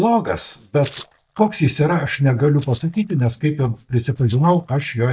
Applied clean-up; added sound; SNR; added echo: neural mask model DeepFilterNet 3.